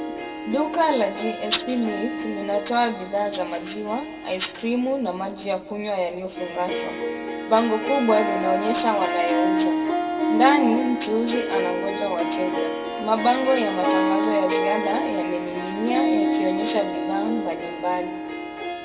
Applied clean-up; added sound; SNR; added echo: none; Harp; 1 dB; reverberation time 1.0 s.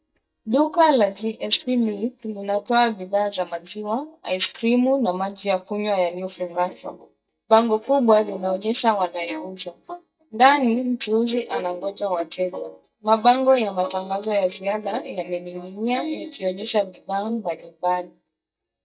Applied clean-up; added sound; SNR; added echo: neural mask model DeepFilterNet 3.